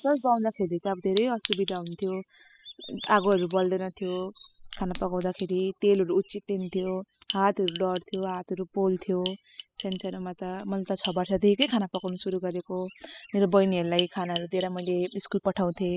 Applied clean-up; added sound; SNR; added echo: classical method spectral subtraction.